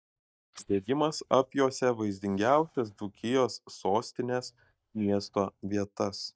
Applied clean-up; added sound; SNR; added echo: neural mask model DeepFilterNet 3.